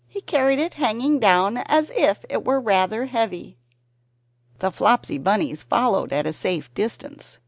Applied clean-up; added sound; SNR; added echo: none; none; none; none.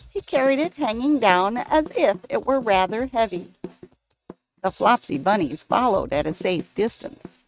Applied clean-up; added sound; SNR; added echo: neural mask model RNNoise.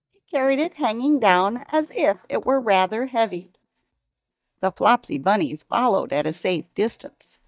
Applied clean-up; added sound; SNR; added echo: neural mask model DeepFilterNet 3.